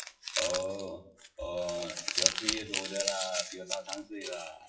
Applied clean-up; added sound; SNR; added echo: classical method WPE with log-MMSE.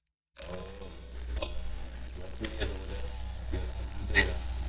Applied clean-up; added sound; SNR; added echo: neural mask model DeepFilterNet 3.